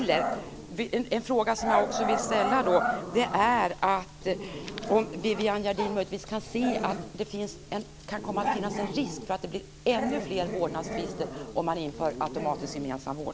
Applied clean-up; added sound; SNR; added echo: none; Growling; 5 dB; none.